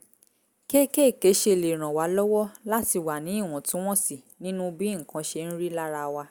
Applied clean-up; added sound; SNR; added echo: none; none; none; none.